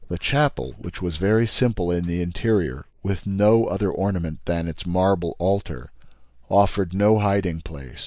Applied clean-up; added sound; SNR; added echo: neural mask model Resemble Enhance denoiser.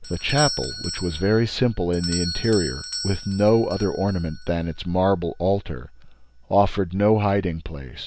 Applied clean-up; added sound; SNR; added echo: none; Doorbell; 13 dB; none.